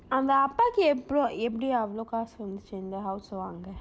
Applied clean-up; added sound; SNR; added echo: none; none; none; none.